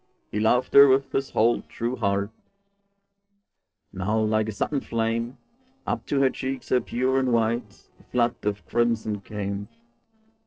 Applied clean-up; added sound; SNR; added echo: neural separator model SepFormer DNS4.